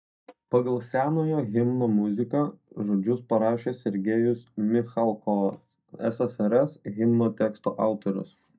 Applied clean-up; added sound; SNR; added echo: neural mask model DeepFilterNet 3.